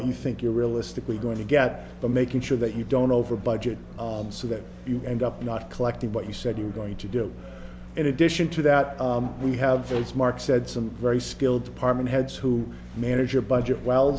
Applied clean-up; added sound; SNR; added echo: none; none; none; none.